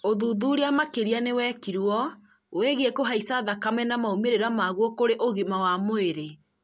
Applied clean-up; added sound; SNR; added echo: none; none; none; none.